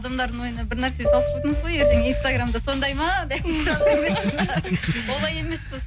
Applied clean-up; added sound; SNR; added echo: none; Piano; -2 dB; none.